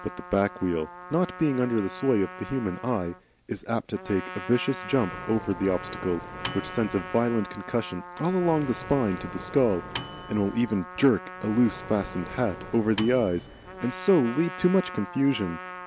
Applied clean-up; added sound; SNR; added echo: none; Trumpet + Microwave oven; 12 dB; none.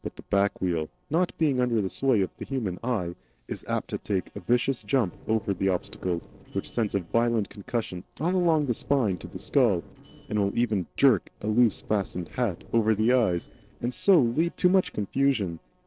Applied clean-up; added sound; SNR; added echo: neural separator model SepFormer DNS4.